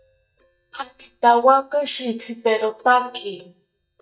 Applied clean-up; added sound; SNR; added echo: neural mask model DeepFilterNet 3.